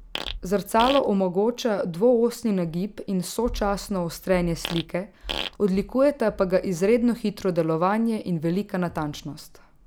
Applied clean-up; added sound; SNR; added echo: none; Fart; 10 dB; none.